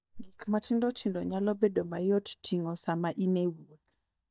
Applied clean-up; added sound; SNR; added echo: neural mask model DeepFilterNet 3.